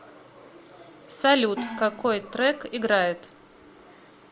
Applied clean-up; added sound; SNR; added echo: none; Gong; 13 dB; none.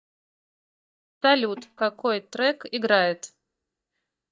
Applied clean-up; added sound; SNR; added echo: neural mask model DeepFilterNet 3.